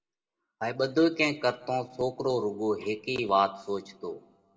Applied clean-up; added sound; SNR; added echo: none; none; none; reverberation time 0.6 s.